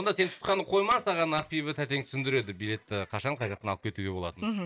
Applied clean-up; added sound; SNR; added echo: neural mask model DeepFilterNet 3.